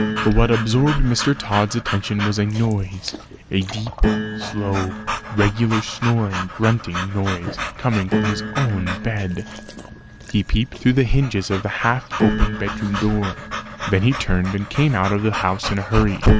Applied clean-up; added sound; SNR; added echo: none; Piano + Dog / Breathing; 5 dB; none.